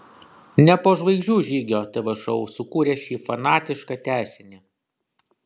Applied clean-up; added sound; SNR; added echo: none; none; none; none.